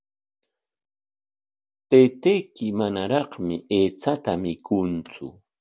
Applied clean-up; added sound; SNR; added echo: none; none; none; none.